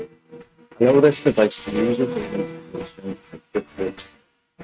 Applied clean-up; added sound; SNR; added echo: neural mask model RNNoise.